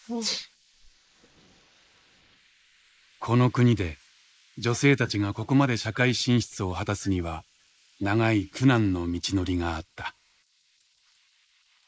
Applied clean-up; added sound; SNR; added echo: neural mask model Resemble Enhance denoiser.